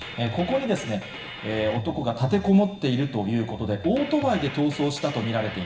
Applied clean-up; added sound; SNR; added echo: none; Drum kit; 13 dB; reverberation time 0.8 s.